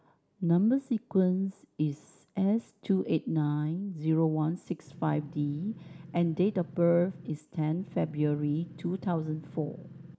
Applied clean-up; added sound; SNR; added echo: none; Engine; 17 dB; none.